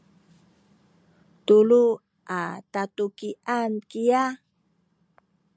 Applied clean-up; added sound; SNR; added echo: none; none; none; none.